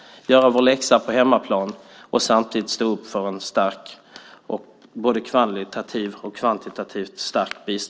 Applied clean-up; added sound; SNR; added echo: none; none; none; none.